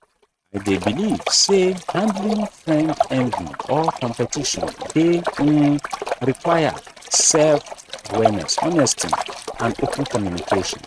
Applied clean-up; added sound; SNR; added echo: neural mask model RNNoise.